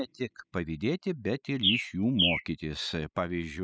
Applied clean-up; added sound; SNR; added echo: classical method spectral subtraction.